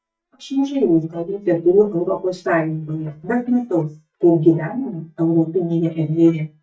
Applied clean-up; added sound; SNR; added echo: neural mask model DeepFilterNet 3.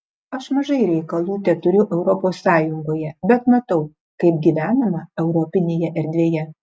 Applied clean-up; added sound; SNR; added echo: none; none; none; none.